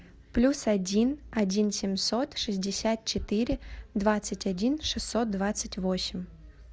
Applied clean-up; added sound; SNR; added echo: none; none; none; none.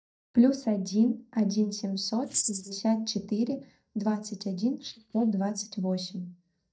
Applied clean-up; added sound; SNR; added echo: neural mask model DeepFilterNet 3.